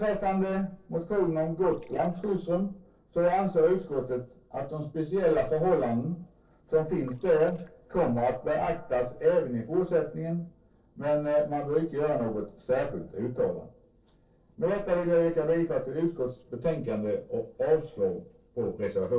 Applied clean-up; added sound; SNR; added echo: neural separator model SepFormer DNS4.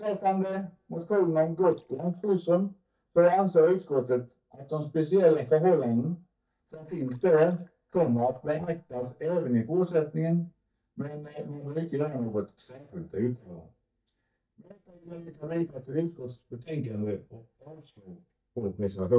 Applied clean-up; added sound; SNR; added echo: neural mask model DeepFilterNet 3.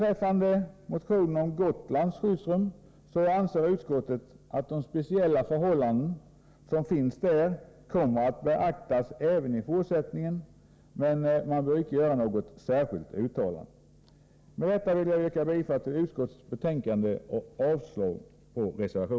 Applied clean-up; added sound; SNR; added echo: none; none; none; none.